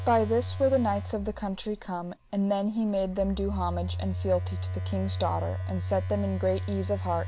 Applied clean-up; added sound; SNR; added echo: none; Telephone; 5 dB; none.